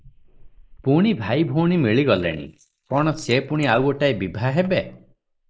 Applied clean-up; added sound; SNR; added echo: neural mask model Resemble Enhance denoiser.